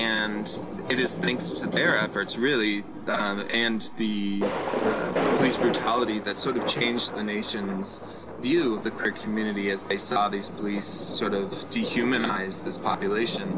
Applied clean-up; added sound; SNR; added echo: none; Thunder; 5 dB; none.